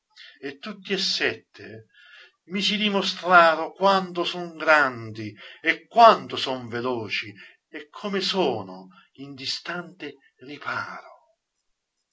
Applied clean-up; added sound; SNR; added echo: none; none; none; none.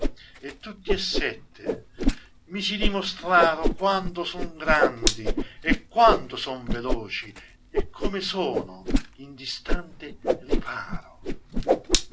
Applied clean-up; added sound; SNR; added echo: none; Whoosh, swoosh, swish; -1 dB; none.